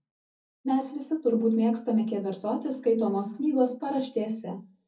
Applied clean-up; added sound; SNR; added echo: none; none; none; reverberation time 0.3 s.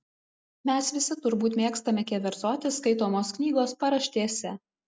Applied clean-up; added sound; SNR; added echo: none; none; none; none.